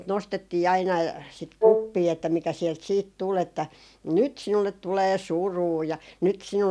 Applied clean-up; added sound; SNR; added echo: none; Wind instrument, woodwind instrument; -4 dB; none.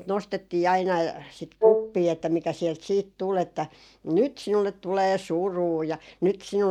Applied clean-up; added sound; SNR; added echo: neural mask model DeepFilterNet 3.